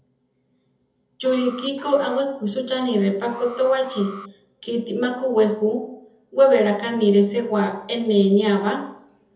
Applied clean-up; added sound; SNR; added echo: none; Alarm; 19 dB; reverberation time 0.7 s.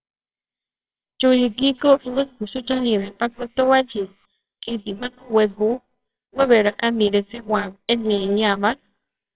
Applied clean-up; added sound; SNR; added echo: neural separator model SepFormer WHAMR!.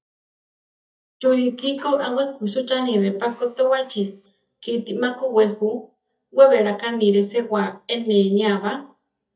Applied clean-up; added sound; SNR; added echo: neural mask model DeepFilterNet 3.